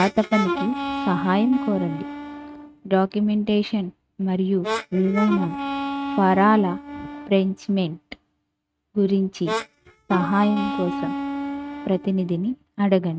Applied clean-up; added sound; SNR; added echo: neural mask model RNNoise.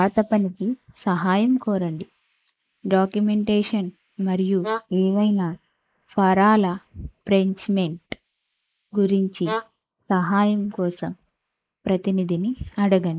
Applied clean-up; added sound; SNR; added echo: neural mask model Resemble Enhance denoiser.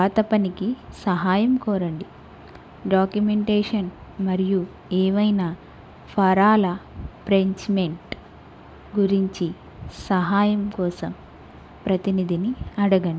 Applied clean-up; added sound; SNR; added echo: none; none; none; none.